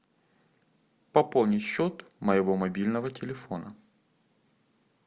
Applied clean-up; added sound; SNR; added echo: none; none; none; none.